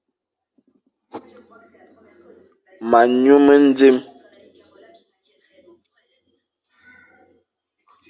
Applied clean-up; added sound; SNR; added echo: none; none; none; none.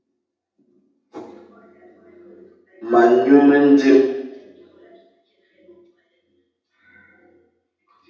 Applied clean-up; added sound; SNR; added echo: none; none; none; reverberation time 0.8 s.